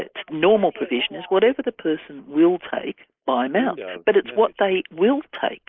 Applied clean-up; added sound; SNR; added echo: neural mask model Resemble Enhance denoiser.